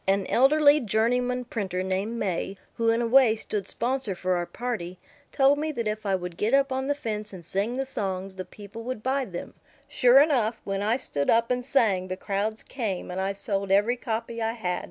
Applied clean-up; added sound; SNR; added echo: none; none; none; none.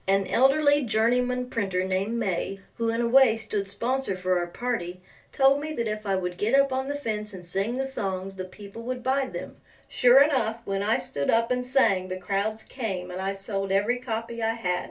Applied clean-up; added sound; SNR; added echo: none; none; none; reverberation time 0.2 s.